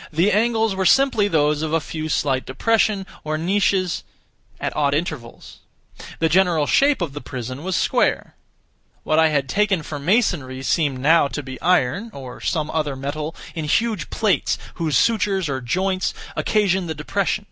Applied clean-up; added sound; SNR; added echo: none; none; none; none.